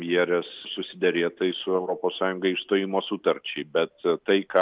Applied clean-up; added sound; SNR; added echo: none; none; none; none.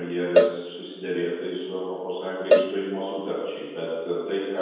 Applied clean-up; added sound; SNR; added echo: none; Cowbell; -2 dB; reverberation time 1.2 s.